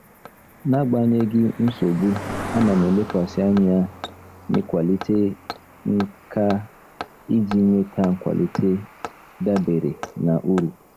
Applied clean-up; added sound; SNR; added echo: none; Cricket + Hammer; 14 dB; none.